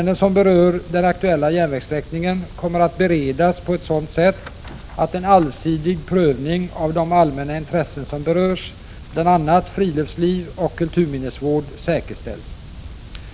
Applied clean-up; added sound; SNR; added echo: none; none; none; none.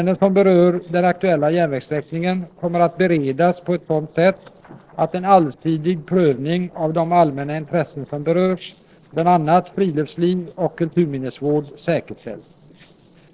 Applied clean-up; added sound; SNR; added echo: neural separator model SepFormer DNS4.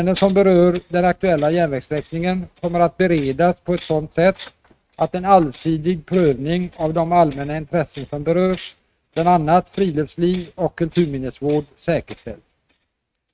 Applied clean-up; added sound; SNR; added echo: neural mask model RNNoise.